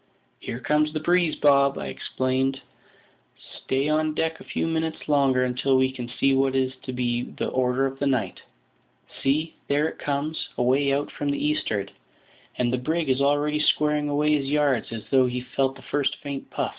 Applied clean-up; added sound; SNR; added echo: none; none; none; none.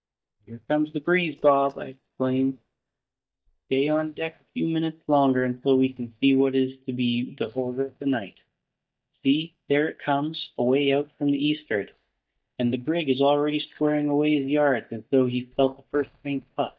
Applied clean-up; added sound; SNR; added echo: neural mask model DeepFilterNet 3.